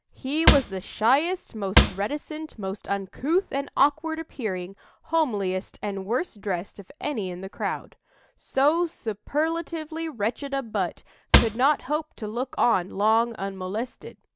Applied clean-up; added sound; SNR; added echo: none; Cupboard open or close / Drawer open or close; -4 dB; none.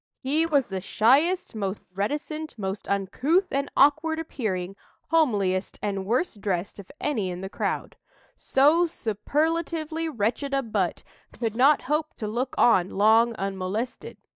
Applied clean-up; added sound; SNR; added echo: neural mask model DeepFilterNet 3.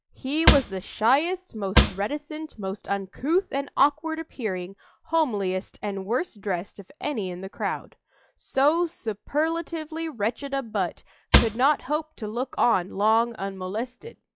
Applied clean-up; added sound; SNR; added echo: classical method log-MMSE.